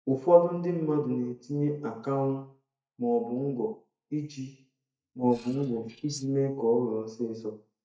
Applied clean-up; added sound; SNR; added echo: neural mask model DeepFilterNet 3.